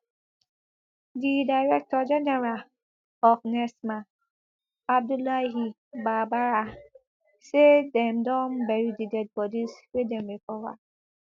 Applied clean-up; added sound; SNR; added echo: none; none; none; none.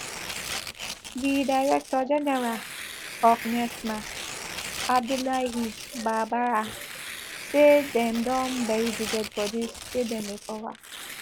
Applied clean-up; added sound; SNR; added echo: none; Tearing; 10 dB; none.